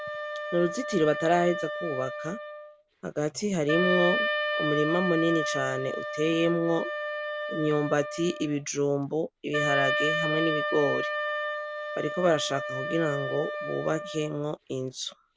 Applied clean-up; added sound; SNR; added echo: none; Wind instrument, woodwind instrument; 3 dB; none.